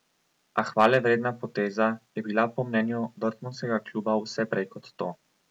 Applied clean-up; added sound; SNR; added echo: none; none; none; none.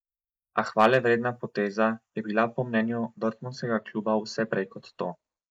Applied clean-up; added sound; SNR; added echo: neural mask model Resemble Enhance denoiser.